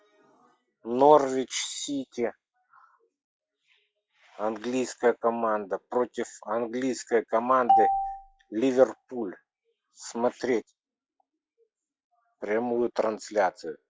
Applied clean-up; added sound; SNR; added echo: classical method log-MMSE.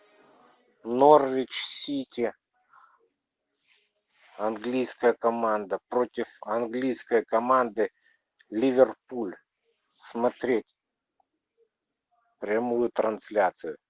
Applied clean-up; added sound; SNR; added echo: none; none; none; none.